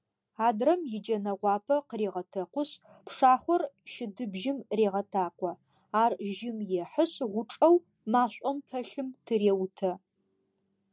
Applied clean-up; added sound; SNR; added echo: none; none; none; none.